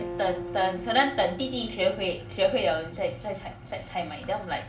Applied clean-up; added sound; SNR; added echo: none; Acoustic guitar; 13 dB; reverberation time 0.3 s.